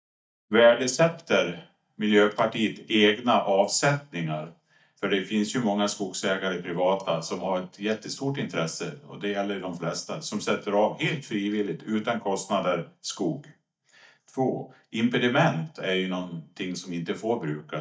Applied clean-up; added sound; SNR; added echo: neural mask model DeepFilterNet 3.